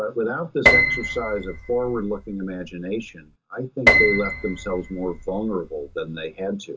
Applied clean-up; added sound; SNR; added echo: none; Piano; -3 dB; reverberation time 0.2 s.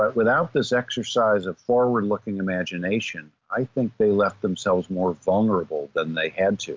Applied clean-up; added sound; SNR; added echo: none; none; none; none.